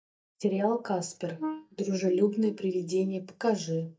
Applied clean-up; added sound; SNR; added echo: neural mask model DeepFilterNet 3.